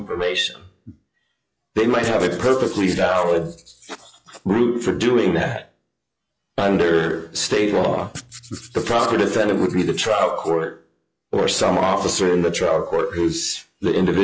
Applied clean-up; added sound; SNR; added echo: classical method log-MMSE.